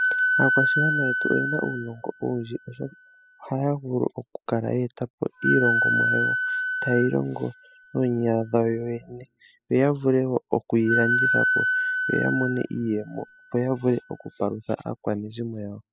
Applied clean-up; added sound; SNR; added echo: classical method spectral subtraction.